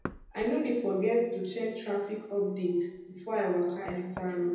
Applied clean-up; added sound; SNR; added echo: none; Knock; 18 dB; reverberation time 0.9 s.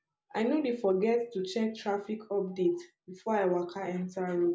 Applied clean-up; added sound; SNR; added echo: none; none; none; none.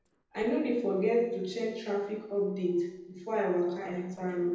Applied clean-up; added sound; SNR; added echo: neural separator model SepFormer DNS4.